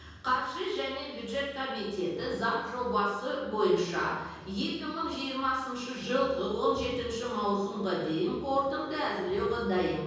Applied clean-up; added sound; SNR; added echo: none; none; none; reverberation time 1.3 s.